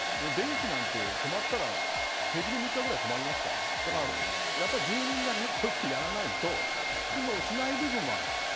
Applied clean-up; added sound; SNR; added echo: none; Domestic sounds, home sounds; -4 dB; none.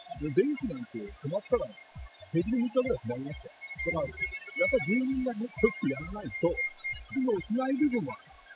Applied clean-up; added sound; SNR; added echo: classical method spectral subtraction.